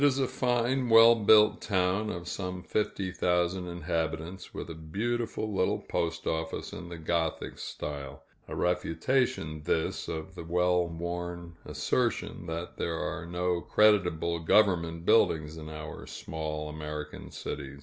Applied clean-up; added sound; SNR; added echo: none; none; none; none.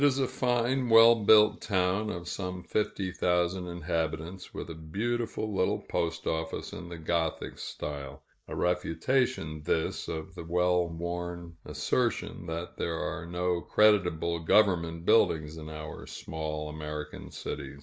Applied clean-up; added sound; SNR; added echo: neural mask model Resemble Enhance denoiser.